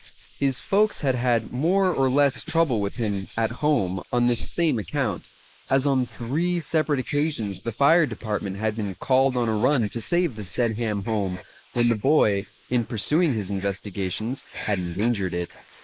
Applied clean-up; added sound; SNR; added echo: neural mask model Resemble Enhance denoiser.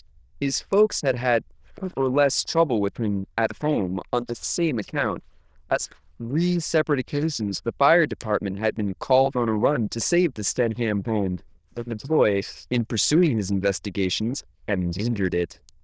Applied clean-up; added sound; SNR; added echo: neural diffusion model UNIVERSE++.